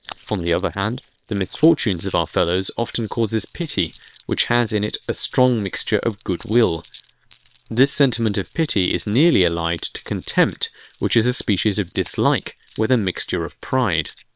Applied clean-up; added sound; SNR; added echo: neural separator model SepFormer WHAM!.